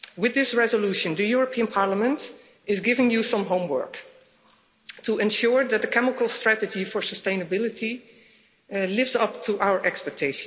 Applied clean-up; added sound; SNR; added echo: none; none; none; none.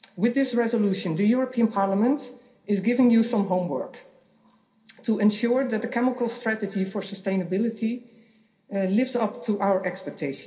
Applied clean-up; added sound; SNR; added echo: none; none; none; reverberation time 0.3 s.